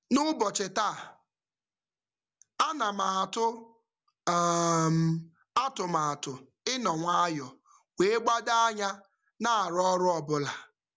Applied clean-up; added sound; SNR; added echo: none; none; none; none.